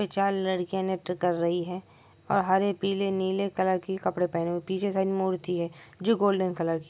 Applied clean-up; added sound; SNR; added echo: none; none; none; none.